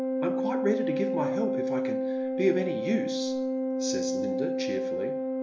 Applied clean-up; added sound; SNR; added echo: none; Organ; -3 dB; none.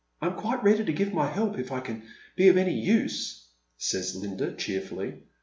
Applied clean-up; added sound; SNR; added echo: none; none; none; none.